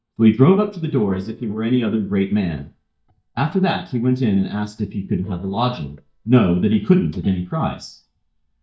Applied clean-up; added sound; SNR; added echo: neural mask model DeepFilterNet 3.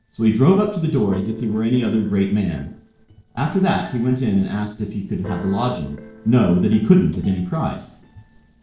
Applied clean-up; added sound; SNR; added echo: neural separator model SepFormer DNS4.